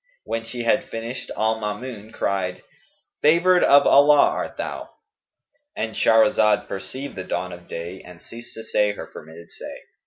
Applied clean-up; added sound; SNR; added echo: none; none; none; none.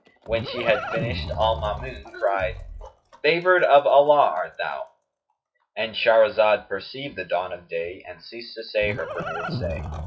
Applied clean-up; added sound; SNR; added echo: classical method WPE with log-MMSE.